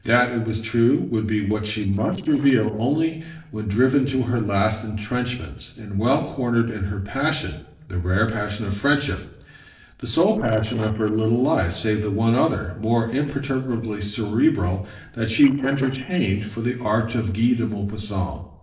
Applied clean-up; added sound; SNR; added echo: neural separator model SepFormer DNS4.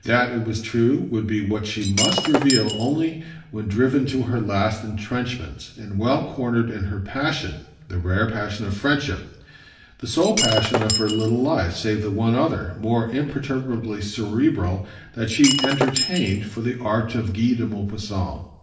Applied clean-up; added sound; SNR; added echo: none; Shatter; 2 dB; reverberation time 0.9 s.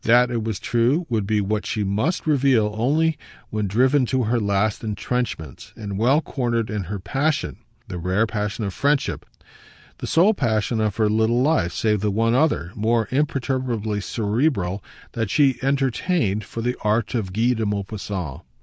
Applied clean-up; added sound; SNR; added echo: none; none; none; none.